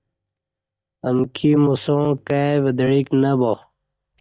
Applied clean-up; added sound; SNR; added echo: neural mask model DeepFilterNet 3.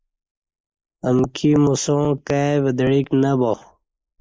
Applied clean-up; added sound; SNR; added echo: neural mask model Resemble Enhance denoiser.